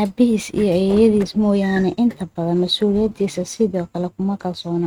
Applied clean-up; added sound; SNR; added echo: neural mask model RNNoise.